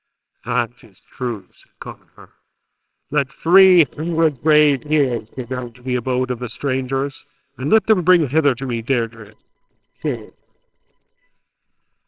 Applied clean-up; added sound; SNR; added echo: neural separator model SepFormer WHAMR!.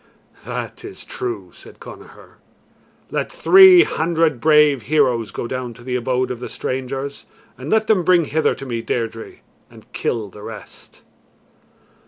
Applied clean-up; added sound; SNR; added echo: none; none; none; none.